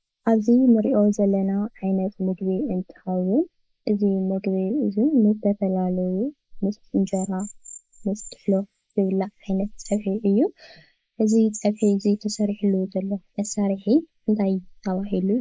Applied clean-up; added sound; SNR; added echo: neural mask model Resemble Enhance denoiser.